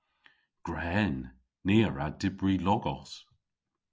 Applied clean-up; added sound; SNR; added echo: none; none; none; none.